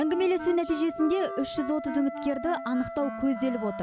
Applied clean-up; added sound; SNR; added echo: none; Wind instrument, woodwind instrument + Wind instrument, woodwind instrument; 9 dB; none.